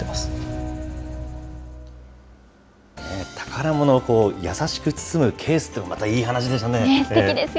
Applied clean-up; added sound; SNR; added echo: none; none; none; none.